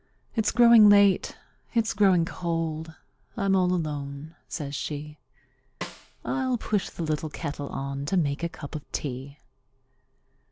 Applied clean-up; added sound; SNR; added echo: none; Snare drum; 17 dB; none.